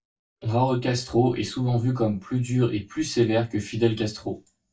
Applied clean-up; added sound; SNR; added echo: neural mask model DeepFilterNet 3.